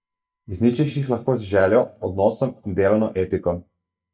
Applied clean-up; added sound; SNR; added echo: neural mask model DeepFilterNet 3.